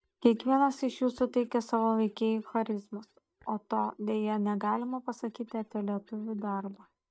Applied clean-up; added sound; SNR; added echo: neural mask model DeepFilterNet 3.